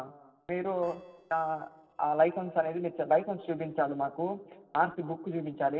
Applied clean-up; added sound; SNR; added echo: neural separator model SepFormer DNS4.